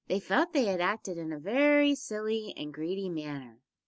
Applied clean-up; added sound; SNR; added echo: none; none; none; none.